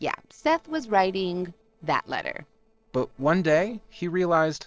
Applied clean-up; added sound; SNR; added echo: neural separator model SepFormer DNS4.